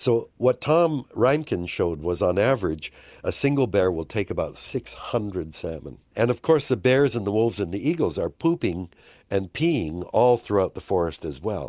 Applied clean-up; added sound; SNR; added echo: none; none; none; none.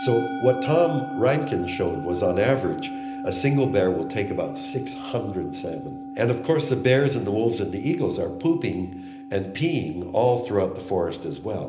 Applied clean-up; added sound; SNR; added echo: none; Musical instrument; 10 dB; reverberation time 0.8 s.